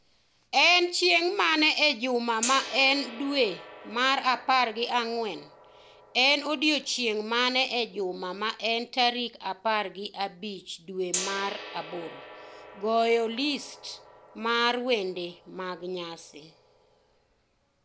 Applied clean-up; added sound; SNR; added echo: none; Gong; 14 dB; none.